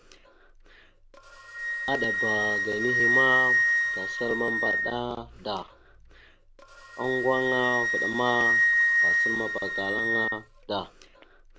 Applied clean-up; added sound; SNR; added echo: none; Wind instrument, woodwind instrument; -5 dB; none.